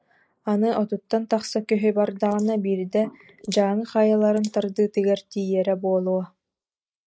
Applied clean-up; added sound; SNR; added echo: neural mask model Resemble Enhance denoiser.